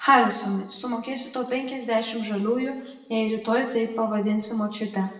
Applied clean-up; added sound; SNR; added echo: none; none; none; reverberation time 1.0 s.